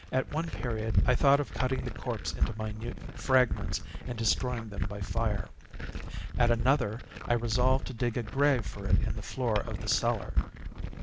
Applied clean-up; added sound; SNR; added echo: none; Glass; 1 dB; none.